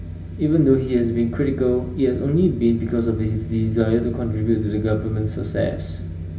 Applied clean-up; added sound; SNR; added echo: none; none; none; reverberation time 0.1 s.